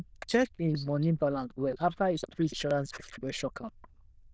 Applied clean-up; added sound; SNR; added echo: neural diffusion model UNIVERSE++.